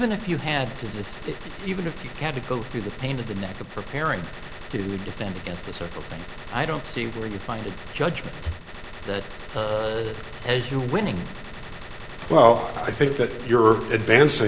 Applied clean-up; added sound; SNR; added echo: none; Gunshot, gunfire; 11 dB; none.